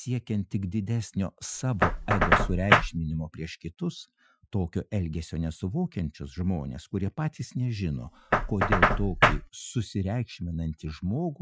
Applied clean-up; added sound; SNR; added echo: classical method Wiener filter.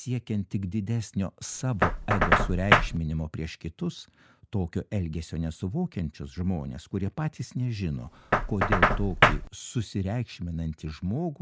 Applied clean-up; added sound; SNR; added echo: none; Knock; 0 dB; none.